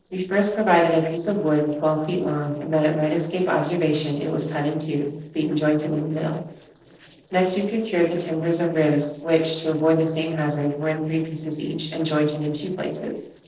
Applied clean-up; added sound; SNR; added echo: neural separator model SepFormer DNS4.